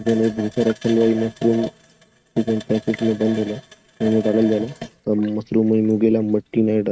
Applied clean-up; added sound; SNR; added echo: neural mask model RNNoise.